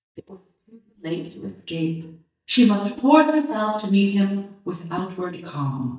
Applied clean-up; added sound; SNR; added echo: neural mask model DeepFilterNet 3.